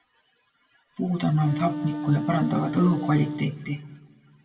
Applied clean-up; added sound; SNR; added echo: none; Wind instrument, woodwind instrument; 6 dB; reverberation time 0.9 s.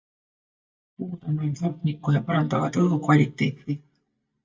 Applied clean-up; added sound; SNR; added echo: neural mask model DeepFilterNet 3.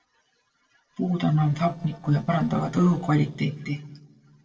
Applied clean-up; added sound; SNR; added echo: neural separator model SepFormer DNS4.